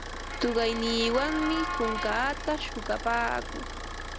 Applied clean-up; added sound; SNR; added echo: none; Idling / Car + Motor vehicle (road) / Siren; 5 dB; none.